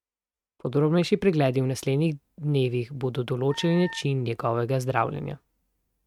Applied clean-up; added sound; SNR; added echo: neural mask model RNNoise.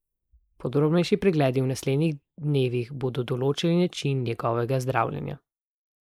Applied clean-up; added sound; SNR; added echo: neural mask model Resemble Enhance denoiser.